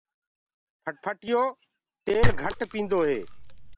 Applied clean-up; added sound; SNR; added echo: none; Chink, clink; -4 dB; none.